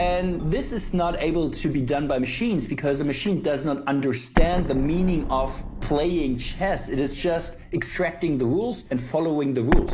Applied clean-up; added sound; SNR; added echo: none; Explosion; 5 dB; none.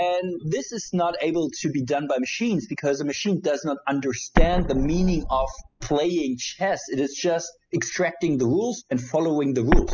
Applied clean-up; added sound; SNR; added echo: classical method spectral subtraction.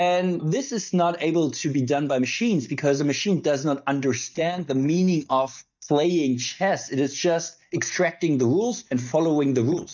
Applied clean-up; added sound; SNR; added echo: neural mask model DeepFilterNet 3.